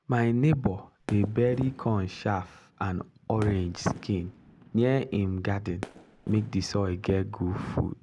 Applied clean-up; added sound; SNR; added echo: none; Fireworks; 18 dB; none.